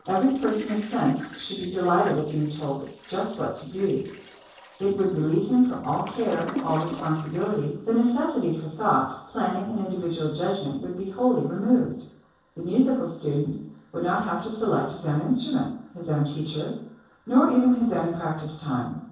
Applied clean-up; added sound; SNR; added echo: neural separator model SepFormer DNS4.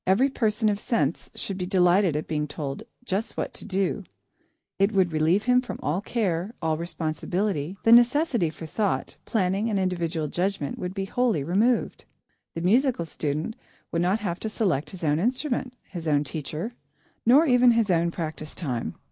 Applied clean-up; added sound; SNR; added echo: none; none; none; none.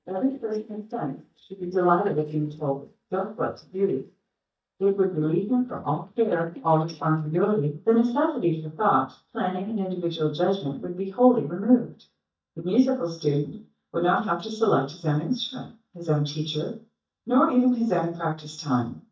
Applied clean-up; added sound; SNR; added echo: neural mask model DeepFilterNet 3.